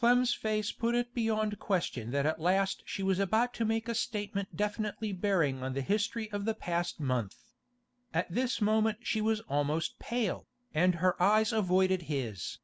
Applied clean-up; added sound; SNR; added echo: none; none; none; none.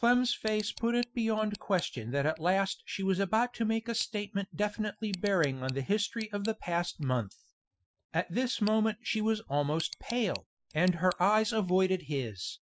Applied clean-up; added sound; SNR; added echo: classical method Wiener filter.